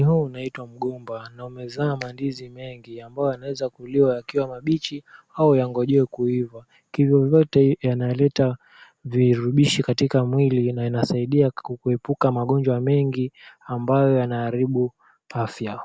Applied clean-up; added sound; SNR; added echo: none; none; none; none.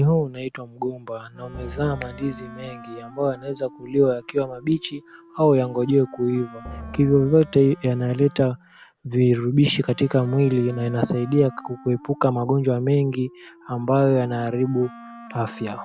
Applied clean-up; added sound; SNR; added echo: none; Wind instrument, woodwind instrument + Drum; 20 dB; none.